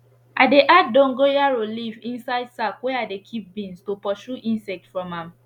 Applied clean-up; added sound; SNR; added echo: none; none; none; none.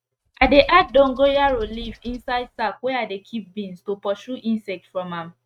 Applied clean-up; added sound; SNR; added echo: neural mask model RNNoise.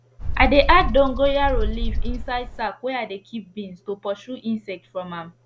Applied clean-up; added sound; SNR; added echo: none; Bird; 3 dB; none.